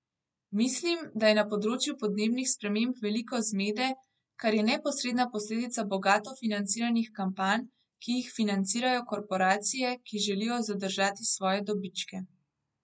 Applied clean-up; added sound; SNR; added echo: none; none; none; none.